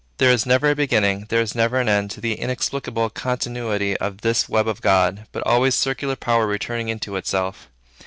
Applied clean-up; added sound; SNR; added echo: none; none; none; none.